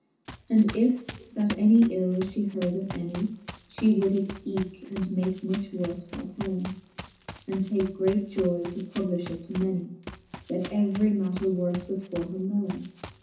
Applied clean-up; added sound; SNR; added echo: none; Run; 15 dB; reverberation time 0.6 s.